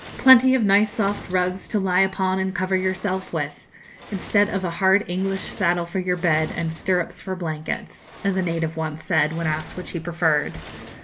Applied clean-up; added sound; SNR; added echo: none; Sliding door; 17 dB; none.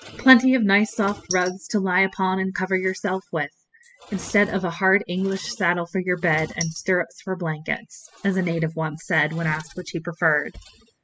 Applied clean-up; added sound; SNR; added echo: classical method spectral subtraction.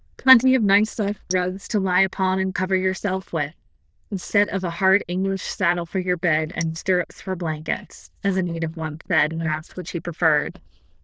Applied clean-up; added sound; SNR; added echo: neural diffusion model UNIVERSE++.